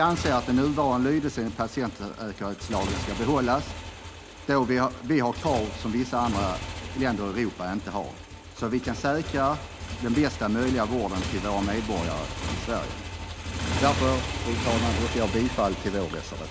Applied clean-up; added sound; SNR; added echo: none; Motorcycle; 6 dB; none.